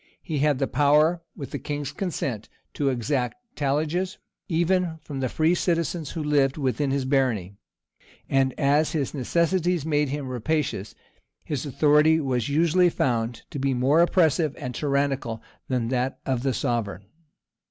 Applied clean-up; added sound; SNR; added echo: none; none; none; none.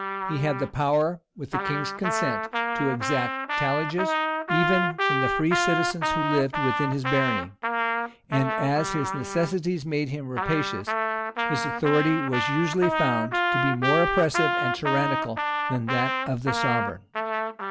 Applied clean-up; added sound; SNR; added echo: none; Trumpet; 0 dB; none.